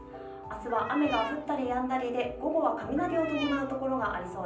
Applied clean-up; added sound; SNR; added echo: none; Cat; 11 dB; reverberation time 0.6 s.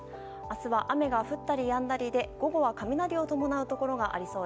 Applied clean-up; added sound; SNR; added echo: none; none; none; none.